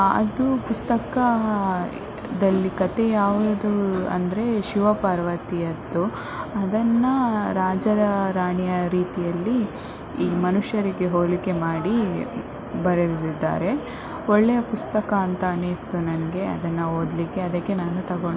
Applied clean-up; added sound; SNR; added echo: none; none; none; none.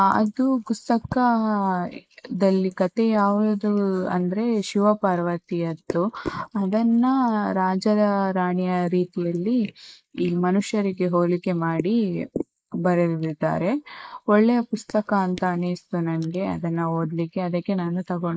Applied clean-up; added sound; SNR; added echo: neural mask model Resemble Enhance denoiser.